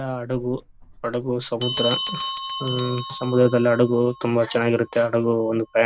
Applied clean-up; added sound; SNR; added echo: none; Bell; 4 dB; none.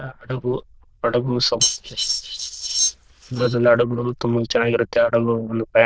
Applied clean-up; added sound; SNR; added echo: neural diffusion model UNIVERSE++.